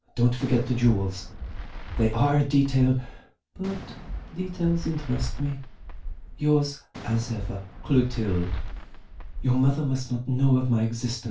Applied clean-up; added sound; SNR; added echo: none; Fireworks; 9 dB; reverberation time 0.2 s.